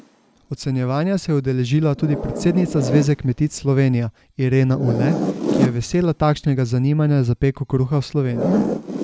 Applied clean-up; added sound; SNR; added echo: none; Zipper (clothing); 7 dB; none.